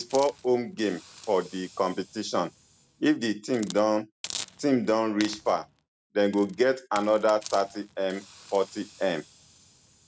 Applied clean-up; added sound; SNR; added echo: none; Hiss; 18 dB; none.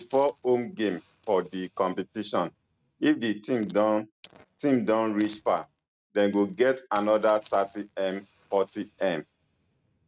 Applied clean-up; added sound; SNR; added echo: neural mask model RNNoise.